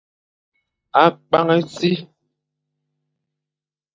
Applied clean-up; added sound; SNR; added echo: neural mask model DeepFilterNet 3.